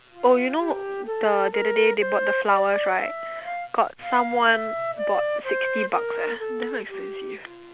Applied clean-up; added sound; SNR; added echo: none; Wind instrument, woodwind instrument; 4 dB; none.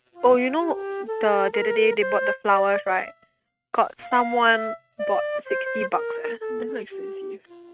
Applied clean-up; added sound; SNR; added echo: neural mask model RNNoise.